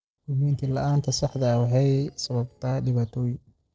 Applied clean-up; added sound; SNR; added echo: neural separator model SepFormer DNS4.